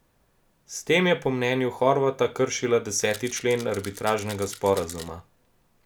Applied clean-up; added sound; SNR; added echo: none; Rattle; 17 dB; none.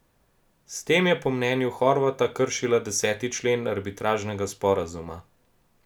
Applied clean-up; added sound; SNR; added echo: none; none; none; none.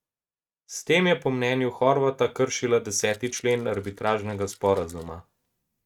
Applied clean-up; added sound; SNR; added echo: neural mask model RNNoise.